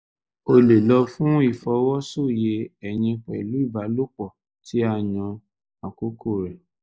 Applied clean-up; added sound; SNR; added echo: neural mask model DeepFilterNet 3.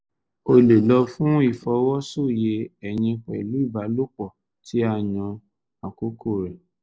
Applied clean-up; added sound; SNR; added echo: neural separator model SepFormer DNS4.